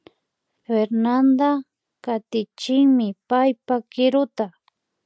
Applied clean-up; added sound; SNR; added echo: none; none; none; none.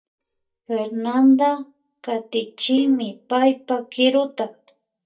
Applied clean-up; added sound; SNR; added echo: neural mask model DeepFilterNet 3.